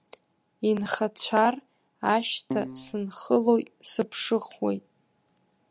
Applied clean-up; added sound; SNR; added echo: none; Keyboard (musical); 7 dB; none.